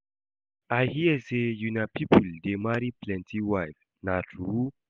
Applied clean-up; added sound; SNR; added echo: none; none; none; none.